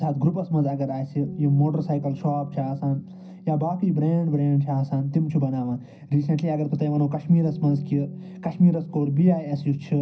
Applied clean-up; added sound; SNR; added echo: none; Bass guitar; 18 dB; reverberation time 0.4 s.